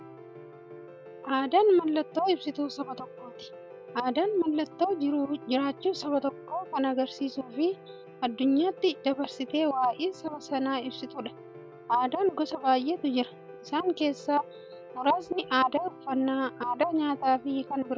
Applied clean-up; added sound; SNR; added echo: none; Piano; 17 dB; none.